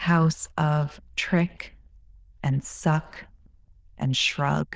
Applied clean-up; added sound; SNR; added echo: neural diffusion model UNIVERSE++.